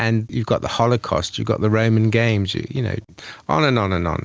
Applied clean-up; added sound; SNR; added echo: none; none; none; none.